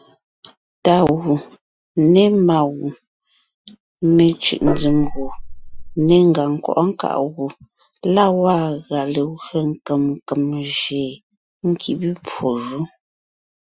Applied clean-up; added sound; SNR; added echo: classical method Wiener filter.